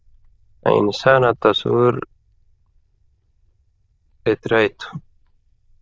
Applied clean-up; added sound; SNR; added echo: neural diffusion model UNIVERSE++.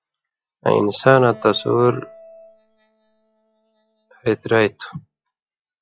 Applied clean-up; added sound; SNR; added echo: classical method log-MMSE.